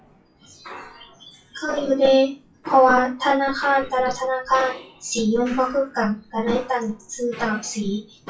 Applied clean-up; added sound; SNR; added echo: classical method WPE with log-MMSE.